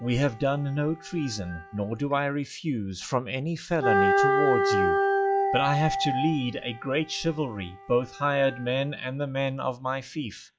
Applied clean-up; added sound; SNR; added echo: classical method log-MMSE.